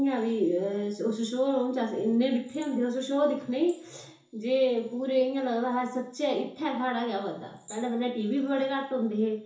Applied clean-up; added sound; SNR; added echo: none; none; none; reverberation time 0.7 s.